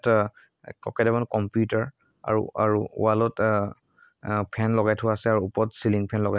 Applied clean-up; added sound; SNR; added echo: none; none; none; none.